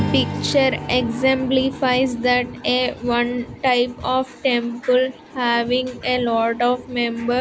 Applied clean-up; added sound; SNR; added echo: none; Strum; 13 dB; none.